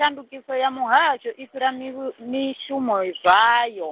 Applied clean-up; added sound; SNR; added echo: none; none; none; none.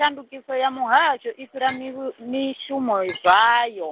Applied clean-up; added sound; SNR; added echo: none; Chink, clink; 20 dB; none.